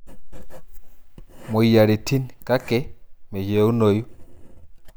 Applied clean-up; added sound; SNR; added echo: none; Writing; 17 dB; none.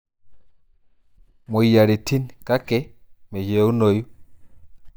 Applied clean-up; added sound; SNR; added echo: neural mask model DeepFilterNet 3.